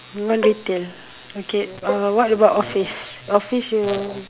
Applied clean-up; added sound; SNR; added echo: none; Bowed string instrument; 12 dB; none.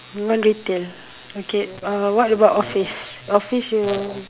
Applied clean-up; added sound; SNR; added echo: none; none; none; none.